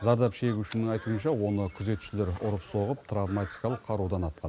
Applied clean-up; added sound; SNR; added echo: none; none; none; none.